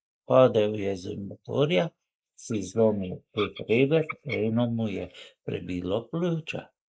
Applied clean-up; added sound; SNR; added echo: neural mask model Resemble Enhance denoiser.